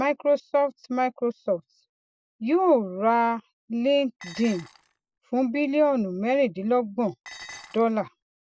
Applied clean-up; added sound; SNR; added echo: none; Dishes, pots, and pans; 18 dB; none.